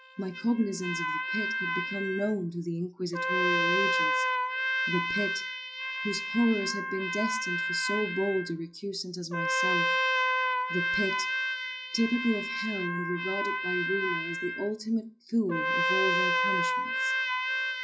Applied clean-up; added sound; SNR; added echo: classical method log-MMSE.